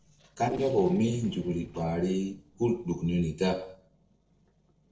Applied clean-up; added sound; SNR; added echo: neural separator model SepFormer DNS4.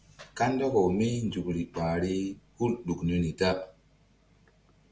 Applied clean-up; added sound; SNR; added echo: none; none; none; none.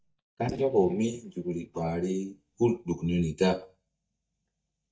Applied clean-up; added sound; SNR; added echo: neural mask model DeepFilterNet 3.